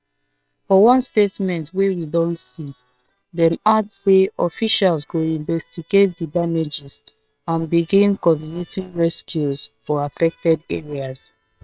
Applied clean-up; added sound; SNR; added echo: neural separator model SepFormer WHAM!.